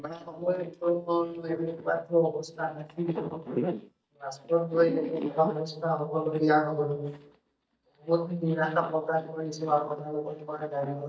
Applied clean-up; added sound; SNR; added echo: neural mask model DeepFilterNet 3.